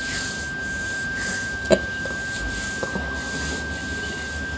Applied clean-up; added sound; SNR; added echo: none; Wind instrument, woodwind instrument; 1 dB; none.